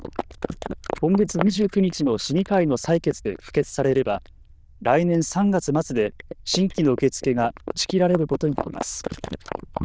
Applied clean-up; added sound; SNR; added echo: neural diffusion model UNIVERSE++.